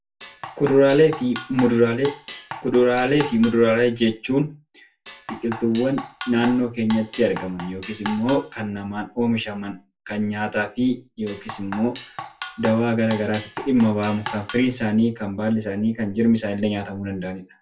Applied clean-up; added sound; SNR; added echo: none; Drum kit; 13 dB; reverberation time 0.2 s.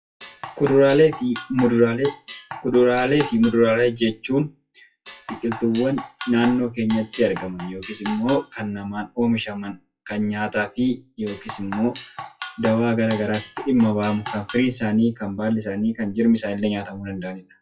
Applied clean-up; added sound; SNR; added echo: classical method WPE with log-MMSE.